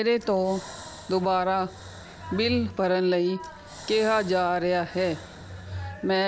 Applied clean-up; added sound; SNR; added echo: none; Breathing; 15 dB; none.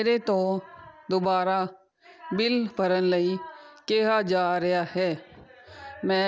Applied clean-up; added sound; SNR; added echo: none; none; none; none.